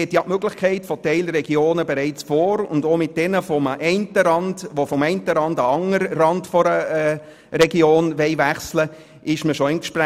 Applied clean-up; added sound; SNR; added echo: none; none; none; none.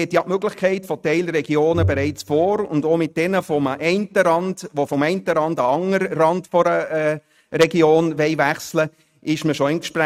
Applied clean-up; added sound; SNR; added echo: neural mask model RNNoise.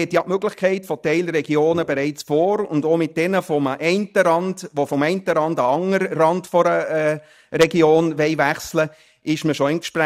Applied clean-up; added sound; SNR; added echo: neural mask model DeepFilterNet 3.